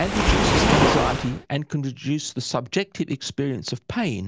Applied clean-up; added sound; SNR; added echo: none; Waves, surf; -1 dB; none.